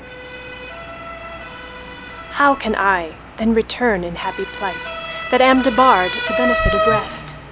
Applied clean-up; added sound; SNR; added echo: none; Motor vehicle (road) / Siren; 6 dB; none.